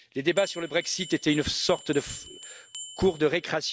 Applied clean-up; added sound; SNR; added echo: none; Bell; 17 dB; none.